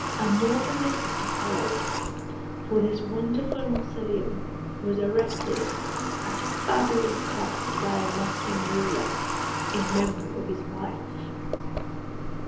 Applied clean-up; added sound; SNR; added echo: none; Water tap, faucet / Water; 1 dB; reverberation time 0.8 s.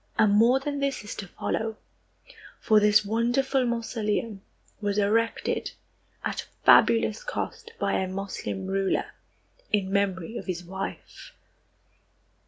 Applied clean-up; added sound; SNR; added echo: none; none; none; none.